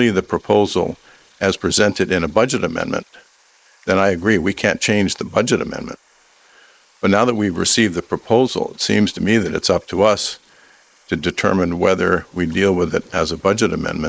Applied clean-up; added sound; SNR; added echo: neural mask model Resemble Enhance denoiser.